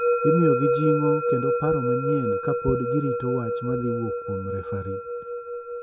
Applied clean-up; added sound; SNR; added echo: none; Musical instrument; -2 dB; none.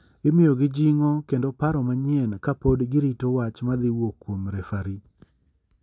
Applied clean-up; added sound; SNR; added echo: none; none; none; none.